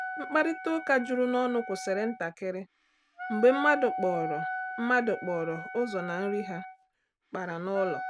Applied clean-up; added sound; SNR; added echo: none; Wind instrument, woodwind instrument; 9 dB; none.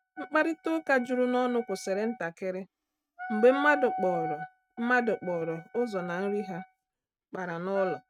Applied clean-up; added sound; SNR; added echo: neural mask model RNNoise.